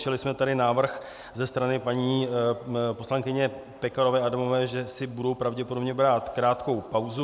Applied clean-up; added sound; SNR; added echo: none; none; none; none.